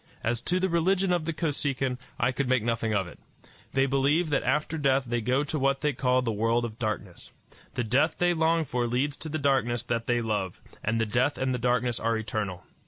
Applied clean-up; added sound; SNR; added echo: none; none; none; none.